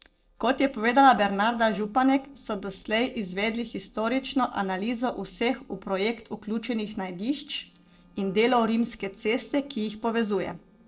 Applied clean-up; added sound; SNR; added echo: neural separator model SepFormer DNS4.